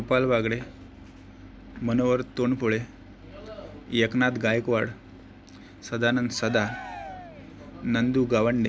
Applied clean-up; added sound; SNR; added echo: none; Cheering; 14 dB; none.